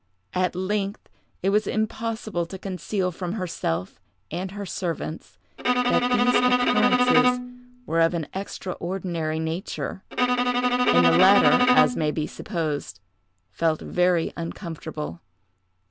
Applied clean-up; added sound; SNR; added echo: none; Bowed string instrument; -3 dB; none.